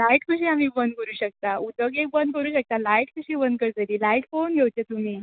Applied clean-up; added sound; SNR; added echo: none; none; none; none.